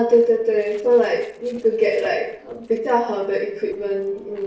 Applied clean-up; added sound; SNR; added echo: neural separator model SepFormer DNS4.